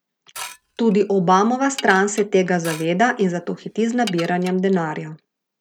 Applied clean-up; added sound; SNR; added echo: none; Dishes, pots, and pans / Glass; 18 dB; none.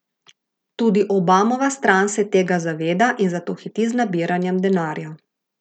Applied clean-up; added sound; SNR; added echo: none; none; none; none.